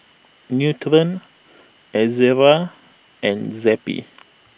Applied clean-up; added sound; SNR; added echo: none; none; none; none.